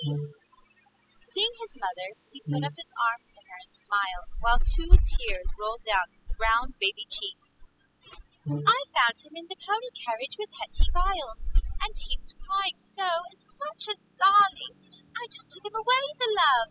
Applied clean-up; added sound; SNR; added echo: classical method spectral subtraction.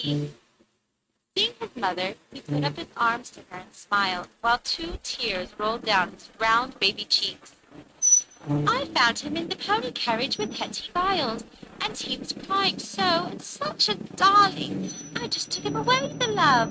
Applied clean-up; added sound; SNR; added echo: neural mask model RNNoise.